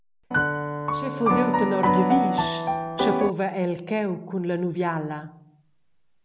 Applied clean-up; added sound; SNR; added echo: none; Piano; -4 dB; none.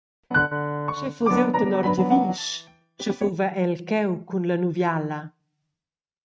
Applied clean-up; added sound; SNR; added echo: neural mask model RNNoise.